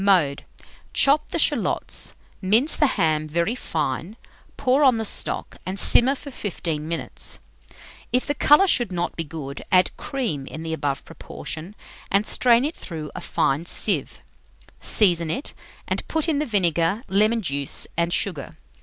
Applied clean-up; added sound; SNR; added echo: none; none; none; none.